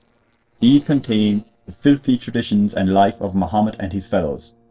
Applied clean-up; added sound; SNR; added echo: neural separator model SepFormer DNS4.